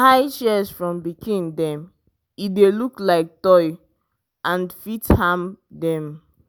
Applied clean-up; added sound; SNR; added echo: none; none; none; none.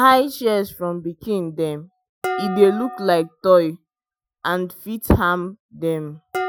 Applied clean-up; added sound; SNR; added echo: classical method Wiener filter.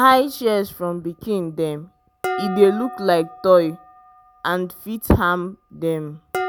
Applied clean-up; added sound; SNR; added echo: none; Dishes, pots, and pans; 13 dB; none.